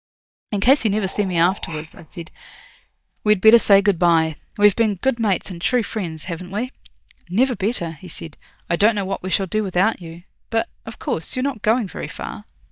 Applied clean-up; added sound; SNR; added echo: neural mask model DeepFilterNet 3.